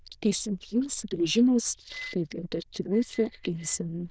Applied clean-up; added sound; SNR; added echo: neural diffusion model UNIVERSE++.